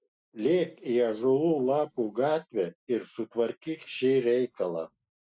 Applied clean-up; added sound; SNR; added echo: neural mask model Resemble Enhance denoiser.